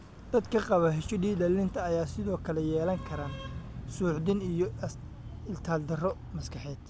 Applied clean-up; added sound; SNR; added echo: none; none; none; none.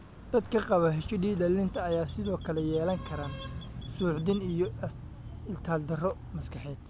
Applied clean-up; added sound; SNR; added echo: none; Squeak / Chirp, tweet; 15 dB; none.